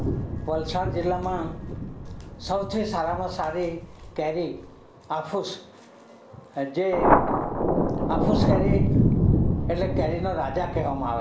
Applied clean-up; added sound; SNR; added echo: none; Thunder; -4 dB; none.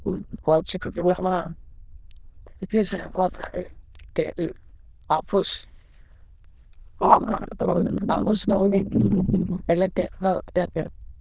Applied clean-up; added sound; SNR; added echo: neural diffusion model UNIVERSE++.